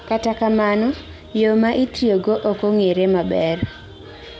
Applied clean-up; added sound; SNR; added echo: none; none; none; none.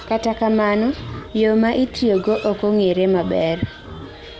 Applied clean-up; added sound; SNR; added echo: none; Livestock, farm animals, working animals; 20 dB; none.